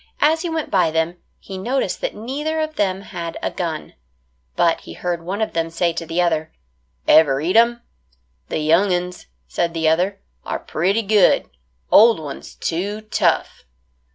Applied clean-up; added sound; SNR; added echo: none; none; none; none.